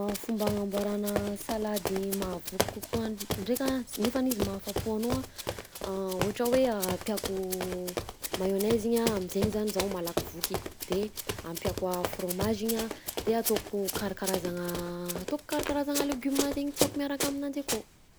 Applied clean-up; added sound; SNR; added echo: none; Run; 4 dB; none.